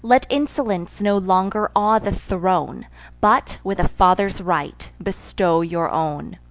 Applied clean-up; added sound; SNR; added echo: none; none; none; none.